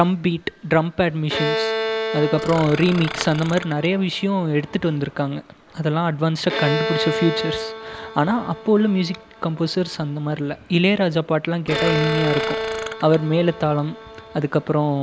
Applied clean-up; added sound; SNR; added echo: none; Bowed string instrument + Burping, eructation; 7 dB; none.